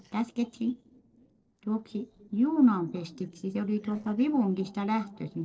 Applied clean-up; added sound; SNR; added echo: neural separator model SepFormer DNS4.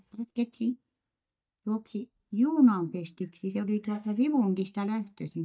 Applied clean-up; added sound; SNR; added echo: neural mask model DeepFilterNet 3.